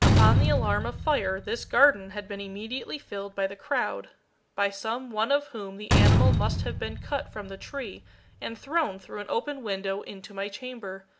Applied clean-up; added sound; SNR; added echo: none; Slam; -3 dB; none.